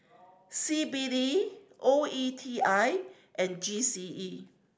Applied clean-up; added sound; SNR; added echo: none; none; none; none.